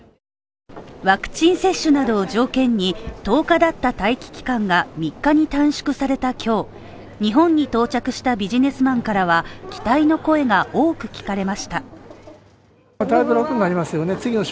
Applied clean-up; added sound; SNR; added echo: none; none; none; none.